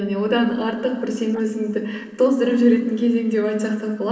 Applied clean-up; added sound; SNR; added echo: neural separator model SepFormer DNS4.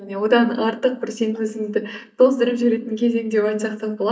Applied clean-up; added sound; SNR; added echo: neural mask model DeepFilterNet 3.